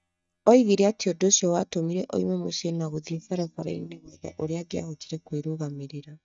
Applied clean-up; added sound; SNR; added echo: neural mask model DeepFilterNet 3.